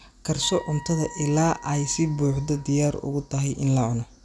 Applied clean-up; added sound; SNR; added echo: none; Wind instrument, woodwind instrument; 19 dB; none.